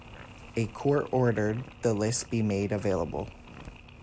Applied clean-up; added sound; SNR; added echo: none; Mechanisms + Fart; 20 dB; none.